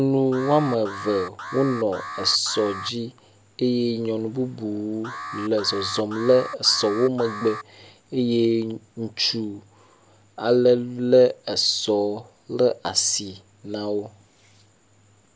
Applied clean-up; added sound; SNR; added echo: none; Alarm; 12 dB; none.